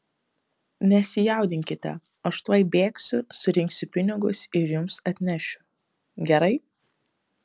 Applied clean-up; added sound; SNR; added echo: none; none; none; none.